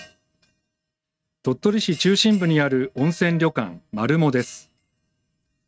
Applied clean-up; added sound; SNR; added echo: neural mask model RNNoise.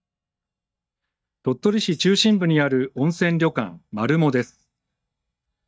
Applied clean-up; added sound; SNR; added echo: neural mask model DeepFilterNet 3.